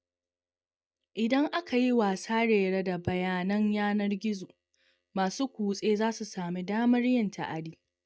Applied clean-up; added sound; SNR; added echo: neural mask model DeepFilterNet 3.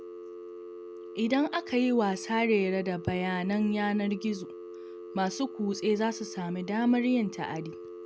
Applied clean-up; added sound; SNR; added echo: none; Telephone; 13 dB; none.